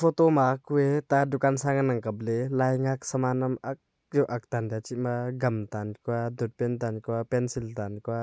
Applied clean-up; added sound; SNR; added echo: none; none; none; none.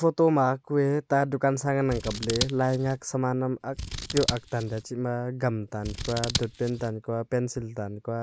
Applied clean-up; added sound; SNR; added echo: none; Scissors; 7 dB; none.